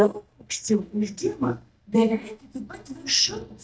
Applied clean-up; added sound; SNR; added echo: neural mask model DeepFilterNet 3.